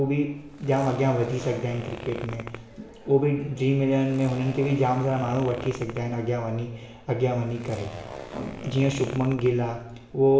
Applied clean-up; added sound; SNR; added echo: none; Zipper (clothing); 15 dB; reverberation time 0.7 s.